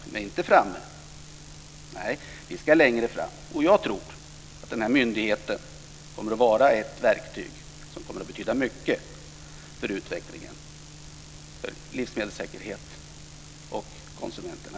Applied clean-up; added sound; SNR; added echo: none; none; none; none.